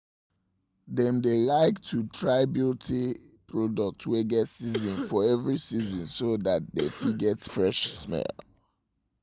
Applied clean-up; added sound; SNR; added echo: none; Cough; 13 dB; none.